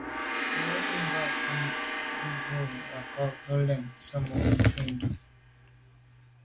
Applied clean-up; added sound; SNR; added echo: none; Gong; 4 dB; none.